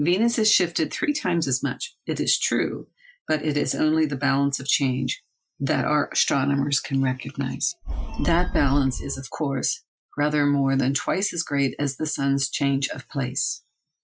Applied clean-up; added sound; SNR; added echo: classical method Wiener filter.